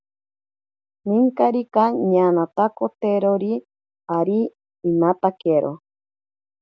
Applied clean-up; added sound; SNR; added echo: none; none; none; none.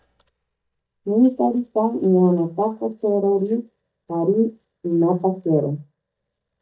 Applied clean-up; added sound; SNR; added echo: neural mask model DeepFilterNet 3.